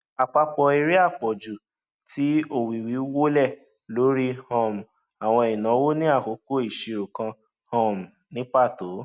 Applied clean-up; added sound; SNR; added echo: none; none; none; none.